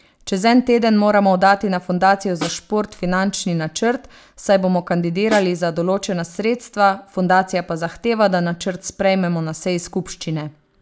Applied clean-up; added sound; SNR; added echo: none; Snare drum; 13 dB; none.